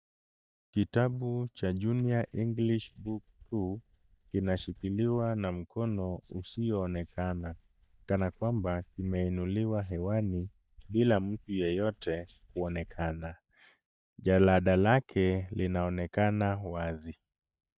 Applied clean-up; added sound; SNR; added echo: neural mask model DeepFilterNet 3.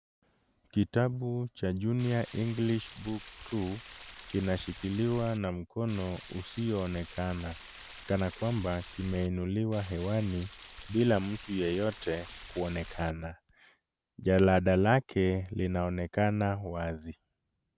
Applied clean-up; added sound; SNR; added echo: none; Stream; 17 dB; none.